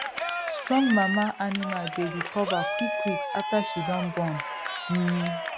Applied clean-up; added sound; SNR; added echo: none; Cheering; 3 dB; none.